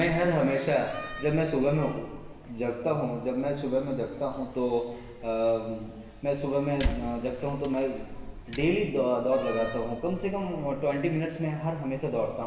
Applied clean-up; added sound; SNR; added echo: none; Slam; 12 dB; reverberation time 1.2 s.